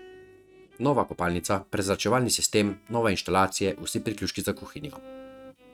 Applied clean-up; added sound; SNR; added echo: neural mask model RNNoise.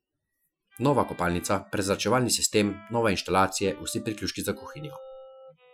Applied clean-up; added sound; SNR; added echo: classical method Wiener filter.